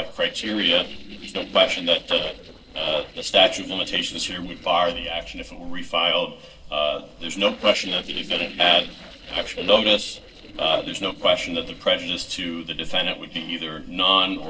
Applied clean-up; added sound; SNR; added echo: neural separator model SepFormer DNS4.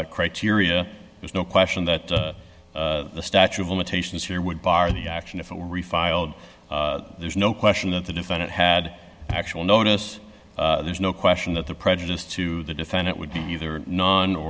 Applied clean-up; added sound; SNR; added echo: none; none; none; none.